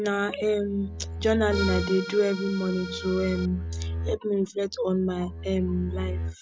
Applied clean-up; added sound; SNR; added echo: none; Accordion + Bowed string instrument; 6 dB; none.